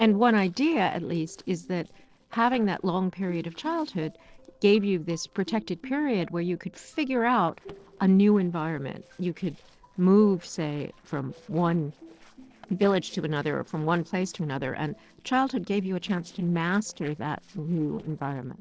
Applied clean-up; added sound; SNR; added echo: neural separator model SepFormer DNS4.